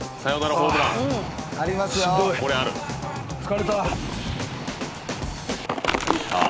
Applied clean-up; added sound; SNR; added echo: none; none; none; none.